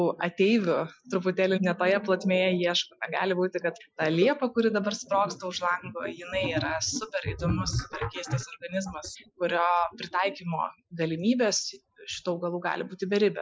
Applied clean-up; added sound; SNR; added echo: classical method Wiener filter.